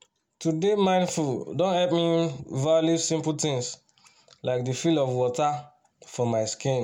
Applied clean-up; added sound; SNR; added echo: none; none; none; none.